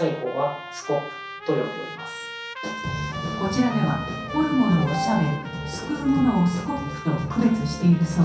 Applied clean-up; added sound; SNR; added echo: none; Trumpet; 12 dB; reverberation time 0.6 s.